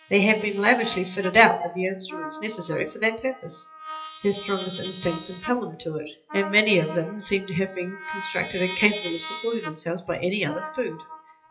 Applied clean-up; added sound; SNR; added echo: classical method WPE with log-MMSE.